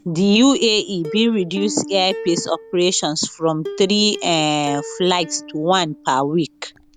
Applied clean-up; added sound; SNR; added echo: none; Plucked string instrument; 16 dB; none.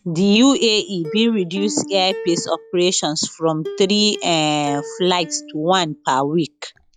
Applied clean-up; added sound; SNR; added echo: classical method log-MMSE.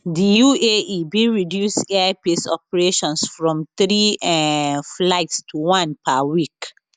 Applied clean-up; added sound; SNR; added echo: none; none; none; none.